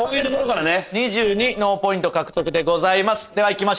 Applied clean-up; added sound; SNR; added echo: neural separator model SepFormer DNS4.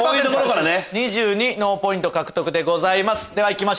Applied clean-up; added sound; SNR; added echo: none; none; none; none.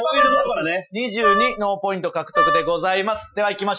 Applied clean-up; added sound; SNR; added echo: classical method Wiener filter.